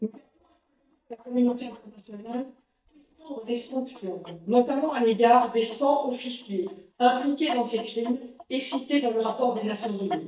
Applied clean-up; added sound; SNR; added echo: neural mask model DeepFilterNet 3.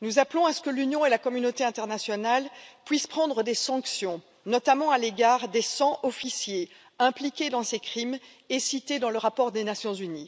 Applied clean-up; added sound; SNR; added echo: none; none; none; none.